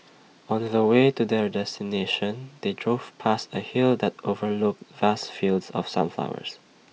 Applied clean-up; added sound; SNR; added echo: none; none; none; none.